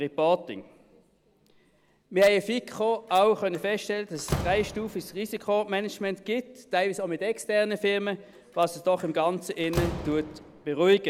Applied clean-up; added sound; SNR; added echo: none; Slam; 13 dB; none.